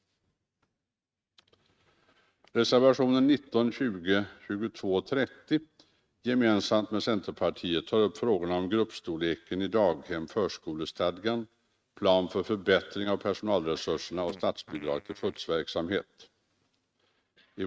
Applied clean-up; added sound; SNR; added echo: neural mask model RNNoise.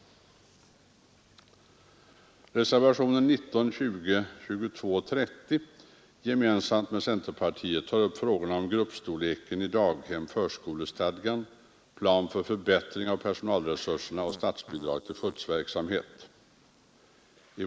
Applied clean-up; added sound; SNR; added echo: neural mask model Resemble Enhance denoiser.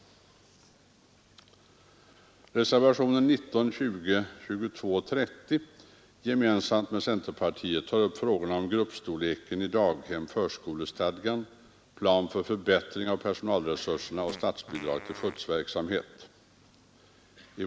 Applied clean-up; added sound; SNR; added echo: none; Fart; 18 dB; none.